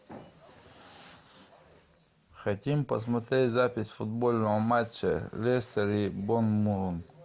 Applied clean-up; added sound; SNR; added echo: none; none; none; none.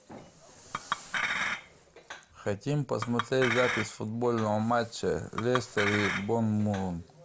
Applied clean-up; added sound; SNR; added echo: none; Chink, clink; 5 dB; none.